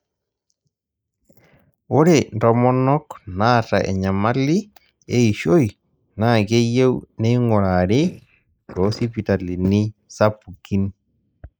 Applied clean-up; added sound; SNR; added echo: neural mask model Resemble Enhance denoiser.